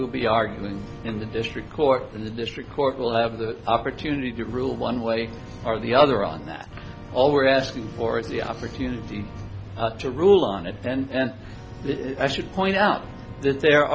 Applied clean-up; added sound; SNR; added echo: none; Organ; 18 dB; none.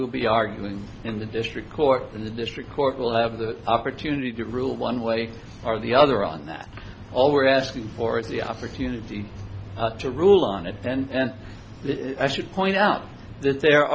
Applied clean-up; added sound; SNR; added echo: none; none; none; none.